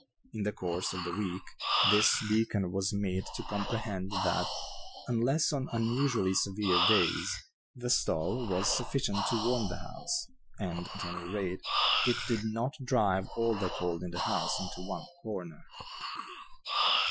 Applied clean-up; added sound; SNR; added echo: classical method Wiener filter.